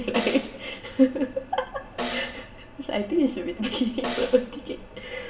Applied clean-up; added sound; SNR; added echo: none; Snare drum; 9 dB; reverberation time 1.4 s.